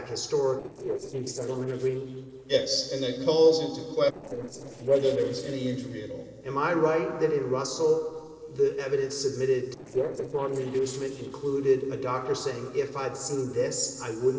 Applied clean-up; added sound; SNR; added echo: neural separator model SepFormer DNS4.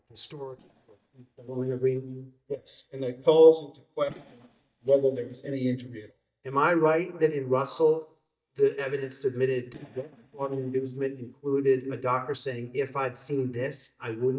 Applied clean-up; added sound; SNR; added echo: neural mask model DeepFilterNet 3.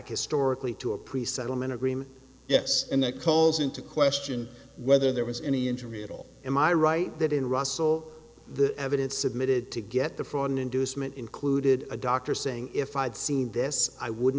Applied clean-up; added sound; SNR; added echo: none; none; none; none.